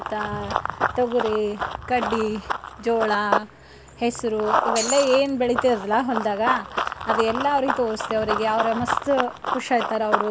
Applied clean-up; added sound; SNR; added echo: none; Shatter + Run; 4 dB; none.